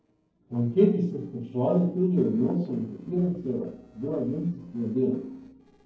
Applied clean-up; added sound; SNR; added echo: neural separator model SepFormer DNS4.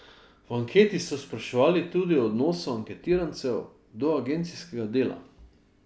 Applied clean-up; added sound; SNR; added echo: none; none; none; none.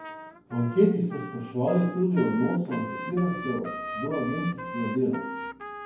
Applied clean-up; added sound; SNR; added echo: none; Trumpet; 11 dB; reverberation time 0.9 s.